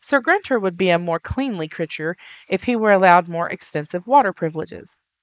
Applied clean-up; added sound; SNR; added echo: neural mask model Resemble Enhance denoiser.